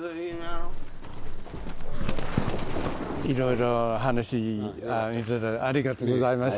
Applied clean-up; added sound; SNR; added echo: none; Livestock, farm animals, working animals; -2 dB; none.